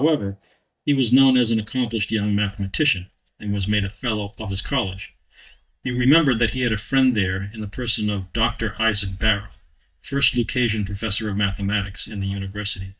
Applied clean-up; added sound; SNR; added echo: neural mask model DeepFilterNet 3.